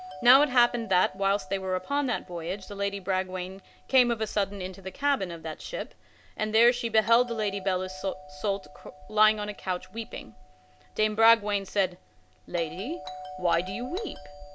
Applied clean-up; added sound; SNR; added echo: none; Doorbell; 17 dB; none.